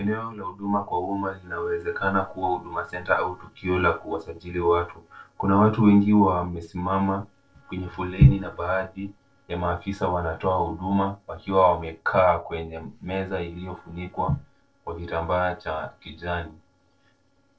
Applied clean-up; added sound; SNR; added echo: neural separator model SepFormer DNS4.